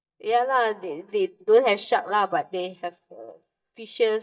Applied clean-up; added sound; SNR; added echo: neural mask model DeepFilterNet 3.